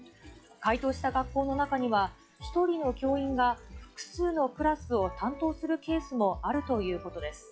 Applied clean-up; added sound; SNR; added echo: classical method log-MMSE.